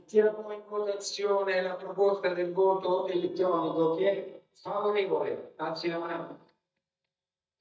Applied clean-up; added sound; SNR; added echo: neural mask model DeepFilterNet 3.